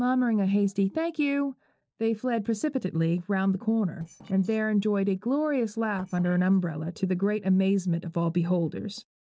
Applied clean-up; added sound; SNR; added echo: neural separator model SepFormer DNS4.